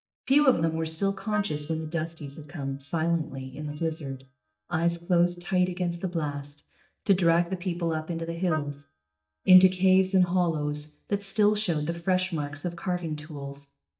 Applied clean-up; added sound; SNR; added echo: neural mask model DeepFilterNet 3.